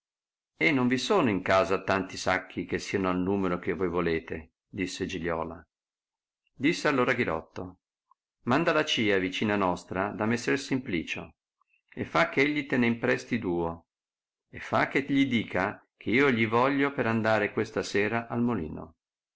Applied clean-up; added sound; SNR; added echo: none; none; none; none.